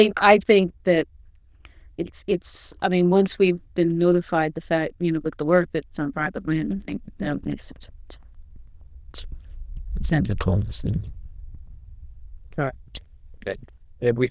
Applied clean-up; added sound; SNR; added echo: neural diffusion model UNIVERSE++.